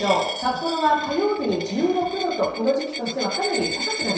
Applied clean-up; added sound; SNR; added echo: none; Coin (dropping); 8 dB; reverberation time 0.7 s.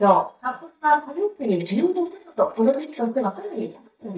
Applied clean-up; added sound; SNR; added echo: neural mask model DeepFilterNet 3.